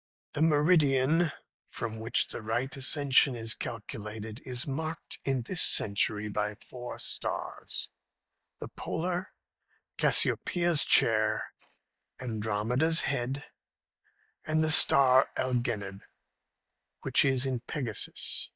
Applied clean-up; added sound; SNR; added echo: neural mask model DeepFilterNet 3.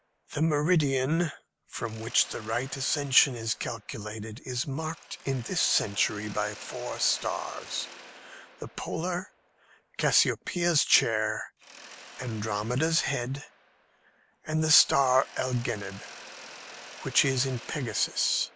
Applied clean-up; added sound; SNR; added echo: none; Mechanisms; 19 dB; none.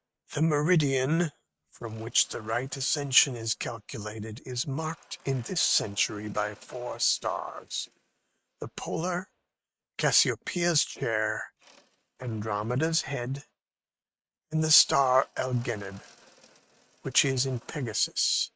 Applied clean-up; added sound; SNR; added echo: neural mask model RNNoise.